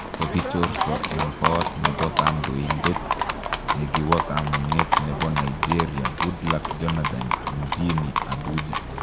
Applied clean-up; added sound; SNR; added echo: none; Livestock, farm animals, working animals; -1 dB; none.